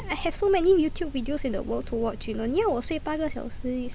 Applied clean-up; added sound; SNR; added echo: none; Thunder; 14 dB; none.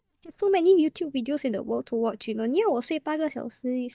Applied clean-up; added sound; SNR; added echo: neural mask model DeepFilterNet 3.